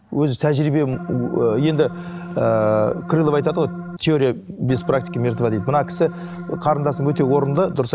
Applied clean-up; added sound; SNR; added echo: none; Organ; 11 dB; none.